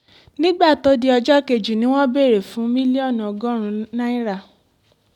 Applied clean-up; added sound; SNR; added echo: none; none; none; none.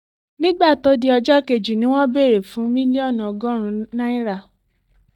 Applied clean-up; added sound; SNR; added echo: neural mask model DeepFilterNet 3.